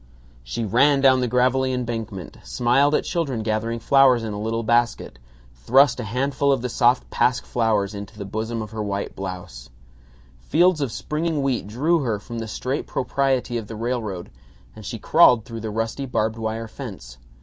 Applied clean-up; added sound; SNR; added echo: none; none; none; none.